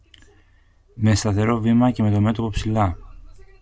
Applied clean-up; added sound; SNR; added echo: none; none; none; none.